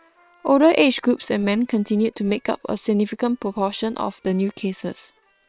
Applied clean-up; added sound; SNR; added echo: neural separator model SepFormer WHAM!.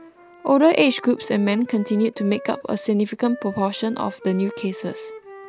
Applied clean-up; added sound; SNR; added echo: none; Wind instrument, woodwind instrument; 17 dB; none.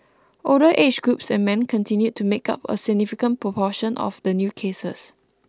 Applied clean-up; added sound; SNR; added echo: none; none; none; none.